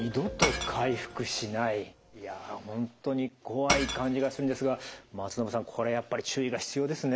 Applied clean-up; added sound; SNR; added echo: none; Shatter / Crushing; 6 dB; none.